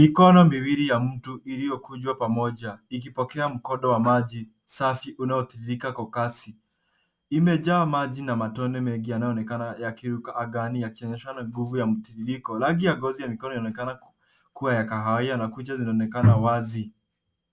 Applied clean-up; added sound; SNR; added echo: none; none; none; none.